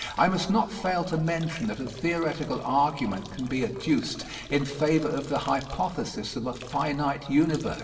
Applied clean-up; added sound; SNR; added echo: none; Drip / Trickle, dribble / Bathtub (filling or washing); 19 dB; reverberation time 1.7 s.